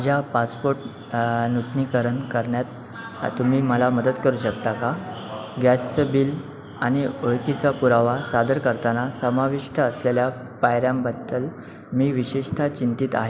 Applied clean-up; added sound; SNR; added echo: none; none; none; none.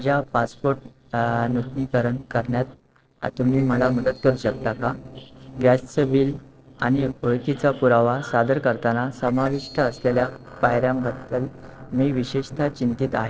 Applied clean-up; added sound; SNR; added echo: neural separator model SepFormer DNS4.